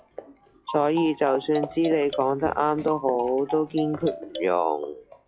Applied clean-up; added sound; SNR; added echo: classical method log-MMSE.